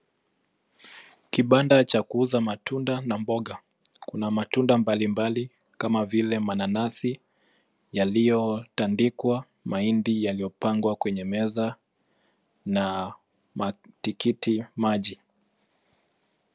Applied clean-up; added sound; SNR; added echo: none; none; none; none.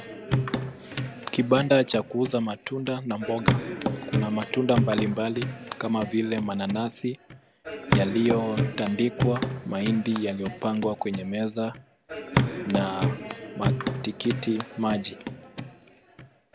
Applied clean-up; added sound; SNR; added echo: none; Hands / Wood; 2 dB; none.